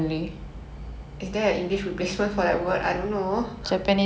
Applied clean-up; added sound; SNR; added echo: none; none; none; none.